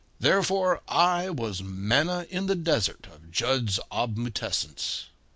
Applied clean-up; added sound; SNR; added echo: none; none; none; none.